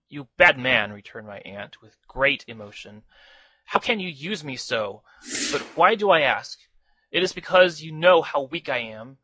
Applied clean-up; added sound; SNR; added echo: classical method log-MMSE.